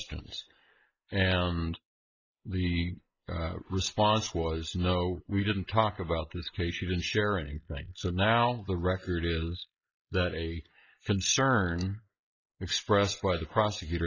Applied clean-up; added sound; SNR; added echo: neural mask model Resemble Enhance denoiser.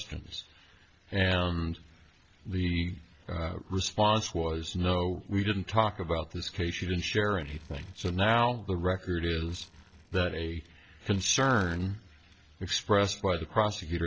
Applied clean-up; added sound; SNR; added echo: neural separator model SepFormer DNS4.